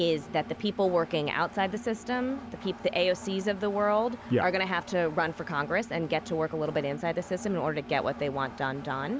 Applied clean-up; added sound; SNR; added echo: none; Engine; 14 dB; none.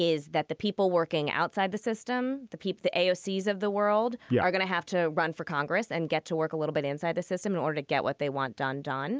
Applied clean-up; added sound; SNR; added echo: none; none; none; none.